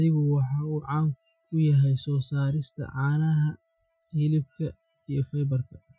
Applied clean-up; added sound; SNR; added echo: classical method Wiener filter.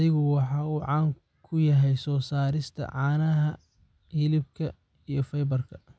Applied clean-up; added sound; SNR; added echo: none; none; none; none.